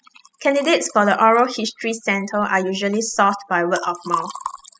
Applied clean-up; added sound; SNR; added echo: classical method spectral subtraction.